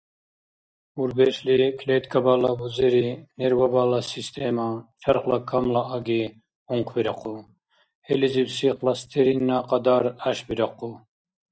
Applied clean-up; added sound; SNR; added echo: neural mask model DeepFilterNet 3.